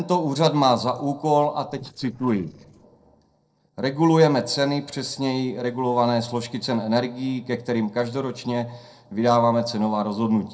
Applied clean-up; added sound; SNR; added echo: neural separator model SepFormer DNS4.